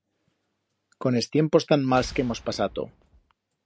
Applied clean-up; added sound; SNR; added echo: none; Boom; 17 dB; none.